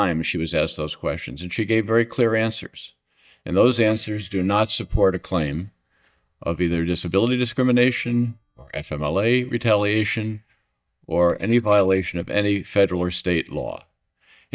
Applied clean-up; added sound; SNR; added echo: neural mask model DeepFilterNet 3.